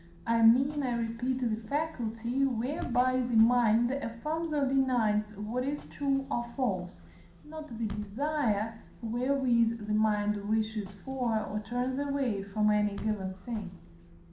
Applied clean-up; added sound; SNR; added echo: none; Bus / Engine; 19 dB; reverberation time 0.5 s.